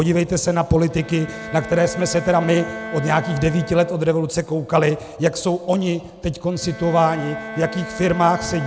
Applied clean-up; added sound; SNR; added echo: none; Bowed string instrument; 14 dB; none.